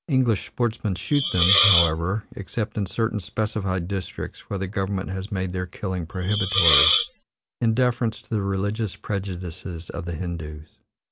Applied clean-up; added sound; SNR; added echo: none; Hiss; -3 dB; none.